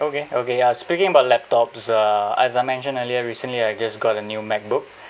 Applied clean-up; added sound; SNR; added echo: none; none; none; none.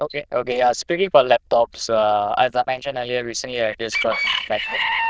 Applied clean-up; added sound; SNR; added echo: neural diffusion model UNIVERSE++.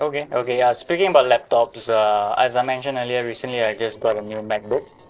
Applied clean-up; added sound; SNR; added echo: neural separator model SepFormer DNS4.